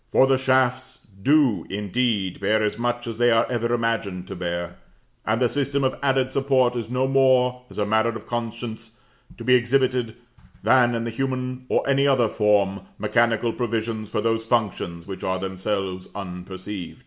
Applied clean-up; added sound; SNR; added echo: none; none; none; none.